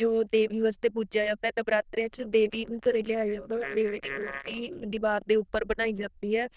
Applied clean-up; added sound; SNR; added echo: neural diffusion model UNIVERSE++.